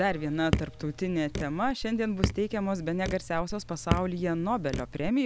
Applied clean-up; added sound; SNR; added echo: none; Raindrop / Drip; 5 dB; none.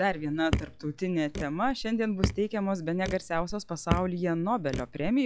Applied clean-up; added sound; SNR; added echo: classical method log-MMSE.